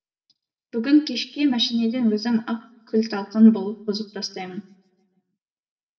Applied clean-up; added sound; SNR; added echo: none; none; none; reverberation time 0.9 s.